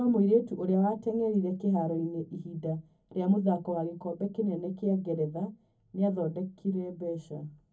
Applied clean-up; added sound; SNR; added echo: none; none; none; reverberation time 0.3 s.